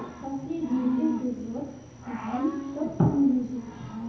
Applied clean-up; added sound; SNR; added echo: none; Cricket / Growling; 10 dB; reverberation time 1.0 s.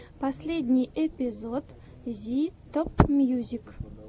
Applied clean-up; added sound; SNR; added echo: none; none; none; none.